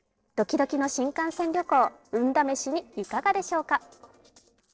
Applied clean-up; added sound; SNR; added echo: neural separator model SepFormer DNS4.